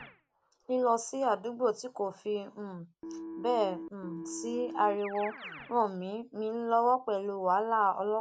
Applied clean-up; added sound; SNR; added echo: none; Keyboard (musical); 15 dB; none.